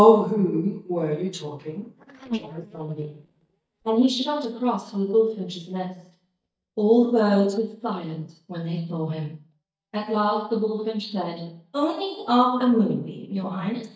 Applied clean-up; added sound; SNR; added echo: neural mask model DeepFilterNet 3.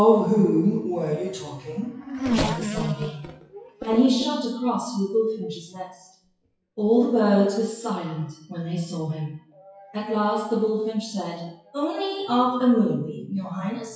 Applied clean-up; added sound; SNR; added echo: classical method WPE with log-MMSE.